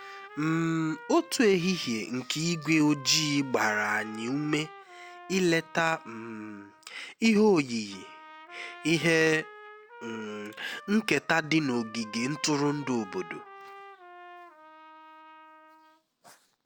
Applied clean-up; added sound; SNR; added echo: none; Trumpet; 19 dB; none.